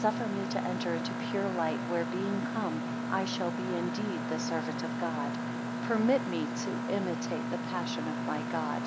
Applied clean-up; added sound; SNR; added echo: none; Mechanisms; 0 dB; none.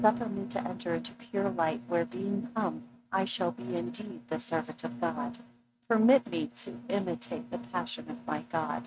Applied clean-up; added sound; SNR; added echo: neural mask model RNNoise.